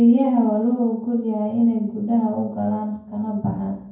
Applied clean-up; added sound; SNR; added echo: none; none; none; reverberation time 0.9 s.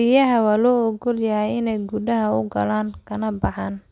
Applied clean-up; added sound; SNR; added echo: none; none; none; none.